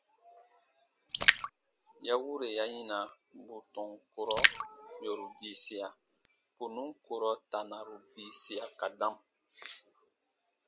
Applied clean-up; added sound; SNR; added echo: none; Splash, splatter; -5 dB; none.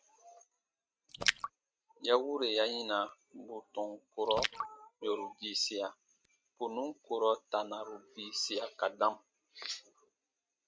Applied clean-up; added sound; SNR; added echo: neural mask model RNNoise.